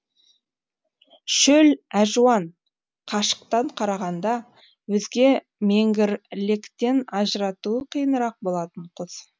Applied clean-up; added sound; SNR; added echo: none; none; none; none.